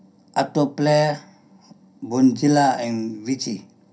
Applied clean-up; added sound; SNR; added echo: none; none; none; reverberation time 0.3 s.